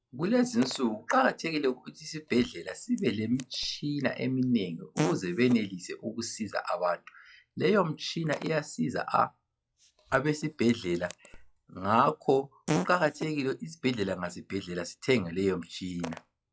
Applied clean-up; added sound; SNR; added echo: classical method log-MMSE.